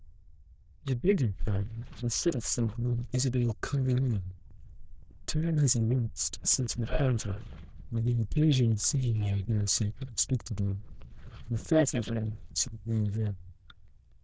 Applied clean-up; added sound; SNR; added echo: neural diffusion model UNIVERSE++.